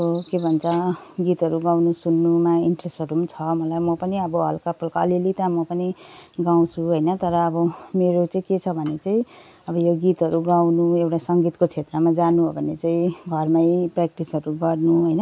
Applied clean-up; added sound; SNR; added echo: none; none; none; none.